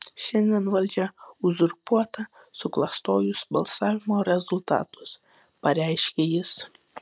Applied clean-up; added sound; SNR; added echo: none; none; none; none.